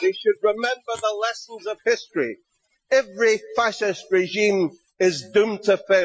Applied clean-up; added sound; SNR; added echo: classical method Wiener filter.